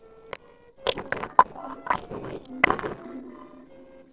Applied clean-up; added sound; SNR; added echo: neural separator model SepFormer DNS4.